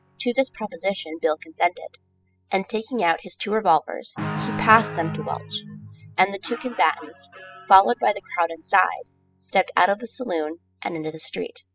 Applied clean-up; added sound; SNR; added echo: classical method spectral subtraction.